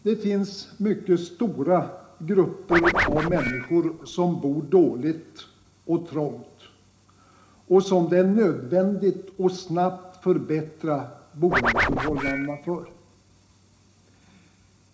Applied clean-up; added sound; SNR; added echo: none; Scratching (performance technique); 1 dB; reverberation time 0.4 s.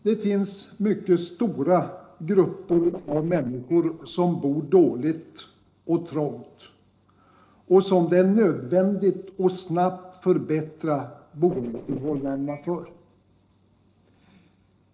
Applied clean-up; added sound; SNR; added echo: neural separator model SepFormer DNS4.